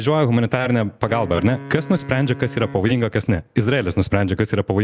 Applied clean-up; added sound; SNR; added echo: none; Wind instrument, woodwind instrument; 16 dB; none.